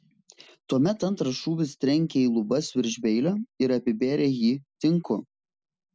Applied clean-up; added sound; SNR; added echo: none; none; none; none.